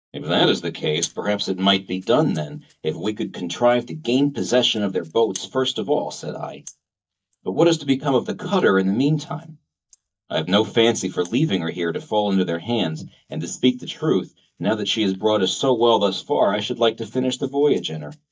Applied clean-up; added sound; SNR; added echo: neural mask model DeepFilterNet 3.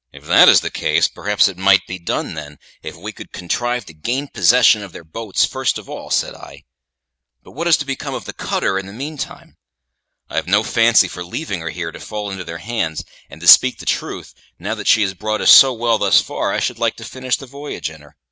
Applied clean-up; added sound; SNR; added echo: none; none; none; none.